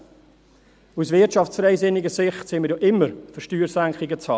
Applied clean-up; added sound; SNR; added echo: none; none; none; none.